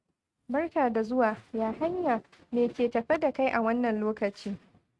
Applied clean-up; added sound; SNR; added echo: neural mask model RNNoise.